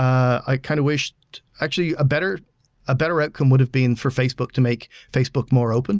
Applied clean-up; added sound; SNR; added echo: none; none; none; none.